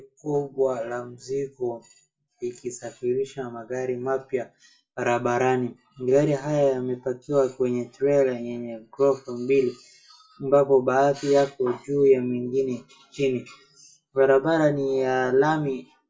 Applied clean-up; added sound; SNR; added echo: none; none; none; reverberation time 0.2 s.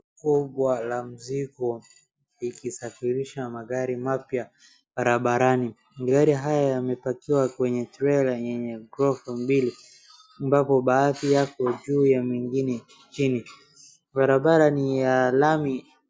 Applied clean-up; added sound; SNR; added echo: none; none; none; none.